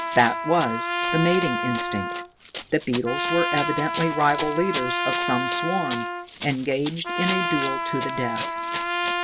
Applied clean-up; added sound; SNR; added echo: none; Trumpet + Run; 1 dB; none.